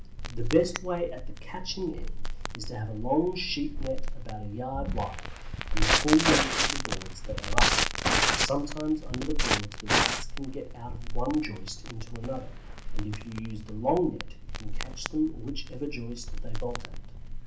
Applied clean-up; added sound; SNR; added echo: none; Crackle; -3 dB; reverberation time 0.3 s.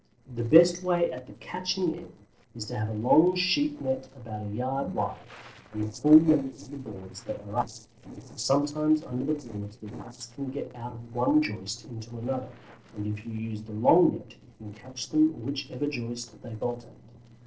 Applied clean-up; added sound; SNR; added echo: neural separator model SepFormer DNS4.